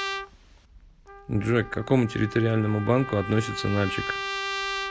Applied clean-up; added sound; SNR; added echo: none; Trumpet; 8 dB; none.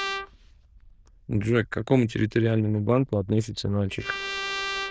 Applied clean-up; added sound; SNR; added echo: neural diffusion model UNIVERSE++.